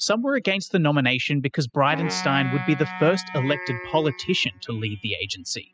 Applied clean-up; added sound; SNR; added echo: classical method spectral subtraction.